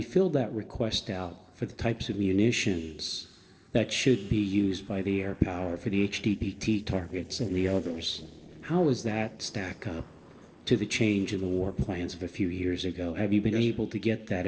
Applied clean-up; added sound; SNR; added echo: neural separator model SepFormer DNS4.